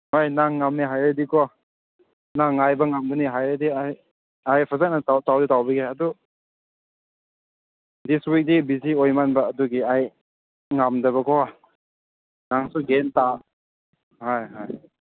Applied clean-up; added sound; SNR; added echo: none; none; none; none.